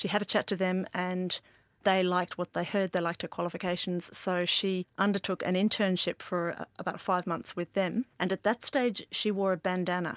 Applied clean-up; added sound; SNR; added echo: none; none; none; none.